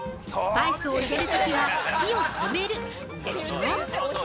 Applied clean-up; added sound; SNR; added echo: none; Crowd + Wind chime; 15 dB; none.